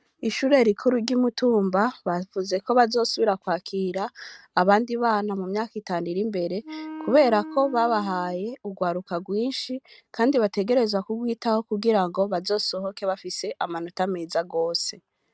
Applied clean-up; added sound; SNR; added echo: neural mask model RNNoise.